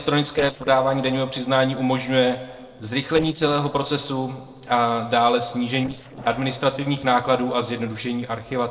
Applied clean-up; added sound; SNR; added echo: neural separator model SepFormer DNS4.